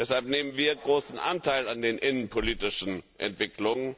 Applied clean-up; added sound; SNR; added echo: none; none; none; none.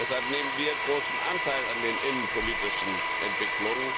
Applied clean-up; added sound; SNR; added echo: none; Domestic sounds, home sounds; -2 dB; none.